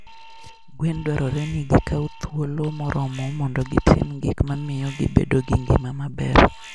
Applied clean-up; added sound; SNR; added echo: none; Alarm; 18 dB; none.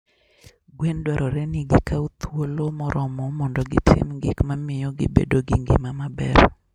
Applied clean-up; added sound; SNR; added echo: none; none; none; none.